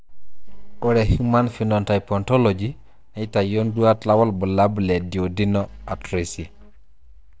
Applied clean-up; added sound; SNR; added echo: neural separator model SepFormer DNS4.